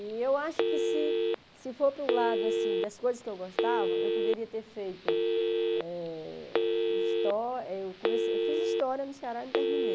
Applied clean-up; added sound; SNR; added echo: none; Telephone; -4 dB; none.